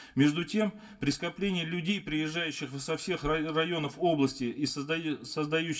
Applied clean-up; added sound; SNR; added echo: none; none; none; reverberation time 0.2 s.